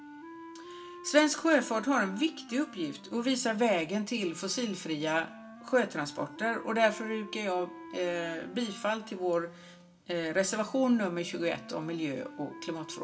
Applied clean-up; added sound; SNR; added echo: none; Wind instrument, woodwind instrument; 17 dB; reverberation time 0.2 s.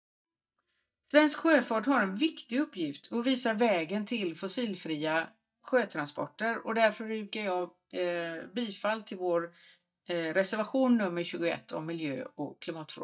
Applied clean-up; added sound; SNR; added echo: neural mask model DeepFilterNet 3.